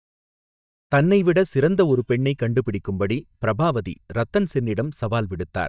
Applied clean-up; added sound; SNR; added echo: neural mask model DeepFilterNet 3.